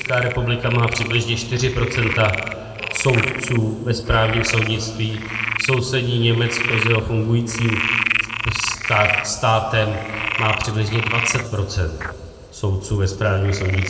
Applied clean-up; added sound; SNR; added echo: none; Frog; 6 dB; reverberation time 2.3 s.